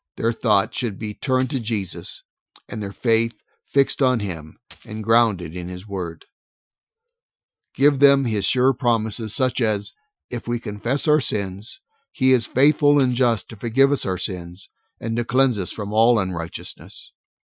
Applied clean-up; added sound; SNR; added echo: classical method Wiener filter.